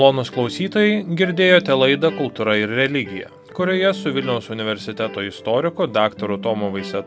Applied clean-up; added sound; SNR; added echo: none; Electric guitar; 16 dB; none.